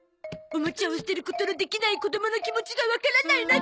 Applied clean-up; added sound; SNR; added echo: none; none; none; none.